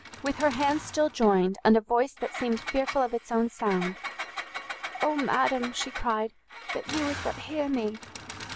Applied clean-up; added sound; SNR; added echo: none; Engine; 11 dB; none.